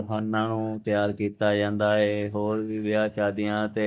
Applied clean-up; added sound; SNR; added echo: neural mask model DeepFilterNet 3.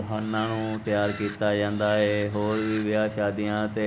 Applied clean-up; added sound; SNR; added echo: none; Camera; 14 dB; none.